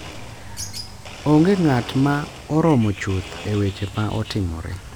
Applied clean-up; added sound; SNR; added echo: none; Bird + Domestic sounds, home sounds; 15 dB; none.